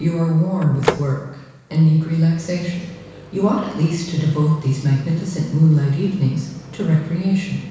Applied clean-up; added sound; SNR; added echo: none; Microwave oven; 15 dB; reverberation time 1.1 s.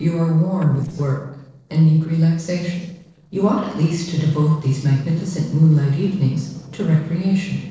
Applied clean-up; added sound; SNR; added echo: neural separator model SepFormer DNS4.